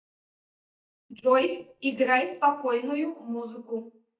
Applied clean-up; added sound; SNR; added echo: neural mask model DeepFilterNet 3.